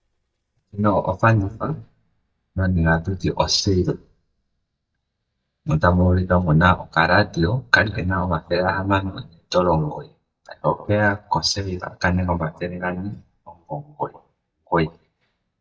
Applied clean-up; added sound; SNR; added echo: neural mask model DeepFilterNet 3.